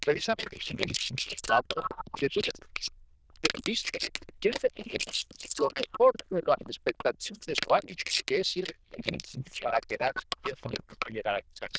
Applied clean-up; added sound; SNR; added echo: neural diffusion model UNIVERSE++.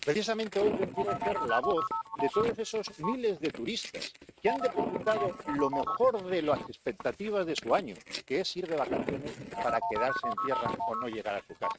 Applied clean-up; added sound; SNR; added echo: neural mask model RNNoise.